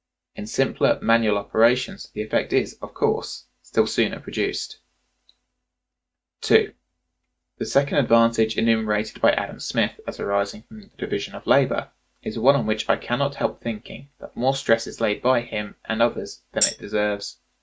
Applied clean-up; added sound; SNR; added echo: neural mask model RNNoise.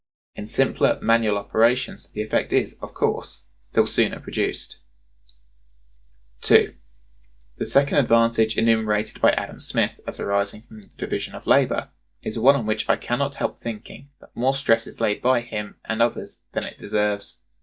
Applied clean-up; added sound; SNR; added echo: neural mask model DeepFilterNet 3.